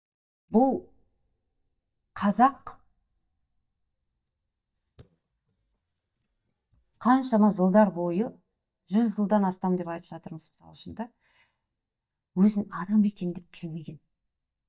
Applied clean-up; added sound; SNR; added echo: neural mask model DeepFilterNet 3.